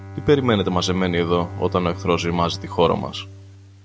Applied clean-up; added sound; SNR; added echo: none; Bowed string instrument; 12 dB; none.